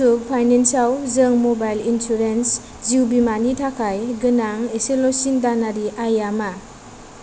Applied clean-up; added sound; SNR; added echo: none; none; none; none.